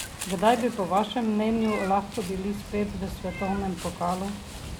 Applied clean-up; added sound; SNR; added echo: none; Meow; 11 dB; none.